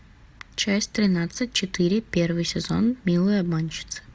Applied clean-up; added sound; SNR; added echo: none; none; none; none.